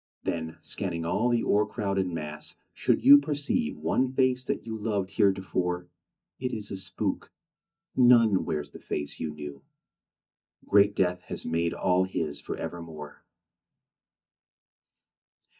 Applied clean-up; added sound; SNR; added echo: neural mask model DeepFilterNet 3.